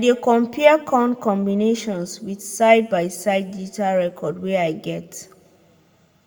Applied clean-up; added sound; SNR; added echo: none; none; none; reverberation time 1.1 s.